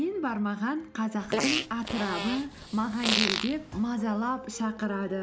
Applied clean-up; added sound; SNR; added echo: none; Fart; 2 dB; none.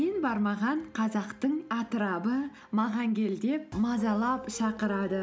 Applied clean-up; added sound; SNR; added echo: none; none; none; none.